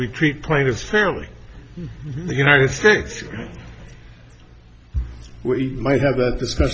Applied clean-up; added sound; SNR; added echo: none; none; none; none.